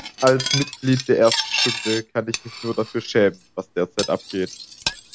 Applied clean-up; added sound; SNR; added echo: none; Cutlery, silverware; 7 dB; none.